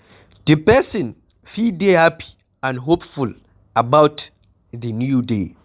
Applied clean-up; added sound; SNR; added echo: none; none; none; none.